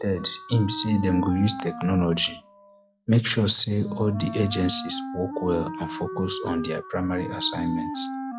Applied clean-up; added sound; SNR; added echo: classical method log-MMSE.